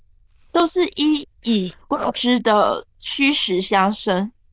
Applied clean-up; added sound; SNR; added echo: neural diffusion model UNIVERSE++.